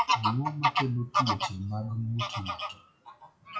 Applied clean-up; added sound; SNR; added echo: classical method WPE with log-MMSE.